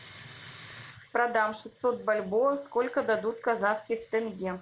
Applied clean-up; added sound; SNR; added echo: none; none; none; none.